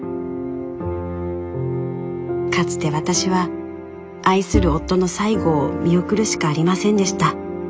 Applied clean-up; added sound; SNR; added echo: none; Bowed string instrument; 5 dB; none.